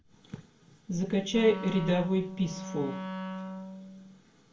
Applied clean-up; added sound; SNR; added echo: none; Wind instrument, woodwind instrument; 8 dB; reverberation time 0.3 s.